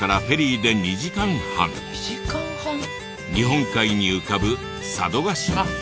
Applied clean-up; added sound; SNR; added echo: none; none; none; none.